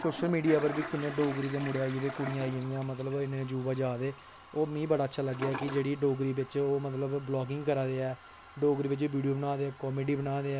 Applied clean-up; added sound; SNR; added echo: none; Toilet flush; 14 dB; none.